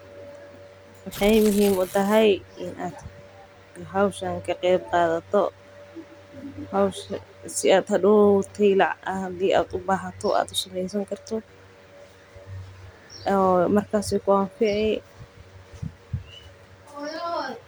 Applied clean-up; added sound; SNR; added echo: none; Tearing; 13 dB; none.